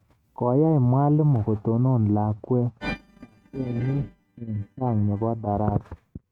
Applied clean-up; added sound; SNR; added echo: neural mask model RNNoise.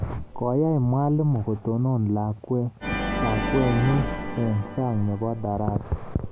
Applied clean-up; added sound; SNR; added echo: none; Organ; 7 dB; none.